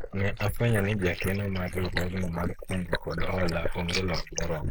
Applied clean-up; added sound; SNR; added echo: neural mask model Resemble Enhance denoiser.